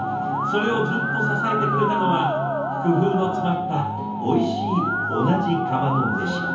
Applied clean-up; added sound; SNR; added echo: none; Musical instrument; 2 dB; reverberation time 0.7 s.